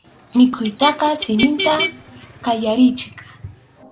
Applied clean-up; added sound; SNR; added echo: none; Motor vehicle (road); 10 dB; none.